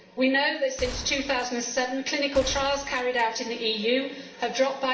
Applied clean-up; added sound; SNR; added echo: none; Gunshot, gunfire; 14 dB; reverberation time 0.6 s.